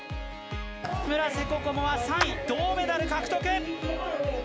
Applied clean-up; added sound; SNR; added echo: none; Clapping; 8 dB; none.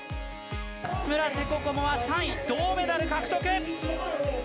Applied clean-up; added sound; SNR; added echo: none; none; none; none.